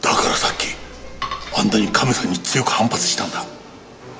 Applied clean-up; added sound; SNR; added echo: none; Cutlery, silverware / Dishes, pots, and pans; 12 dB; none.